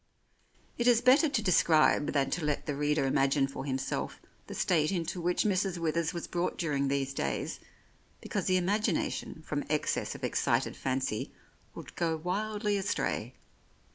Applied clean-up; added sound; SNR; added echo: none; none; none; none.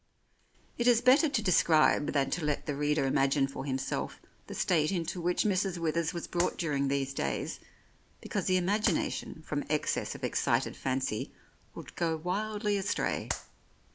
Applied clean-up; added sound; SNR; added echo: none; Clapping; 7 dB; none.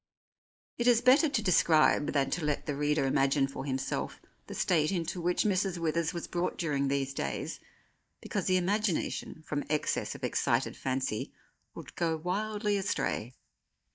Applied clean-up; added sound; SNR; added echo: neural mask model DeepFilterNet 3.